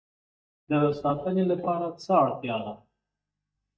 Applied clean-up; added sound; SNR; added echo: neural mask model DeepFilterNet 3.